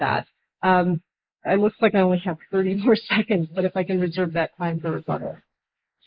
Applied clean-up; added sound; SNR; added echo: neural mask model Resemble Enhance denoiser.